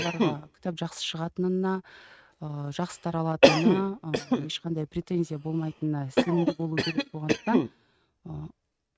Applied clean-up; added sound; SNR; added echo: neural mask model RNNoise.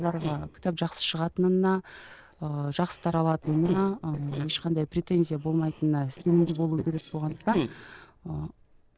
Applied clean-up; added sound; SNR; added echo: neural separator model SepFormer DNS4.